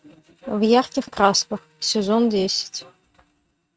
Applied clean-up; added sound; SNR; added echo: neural mask model RNNoise.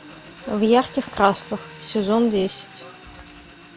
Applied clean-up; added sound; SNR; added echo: none; Engine; 19 dB; none.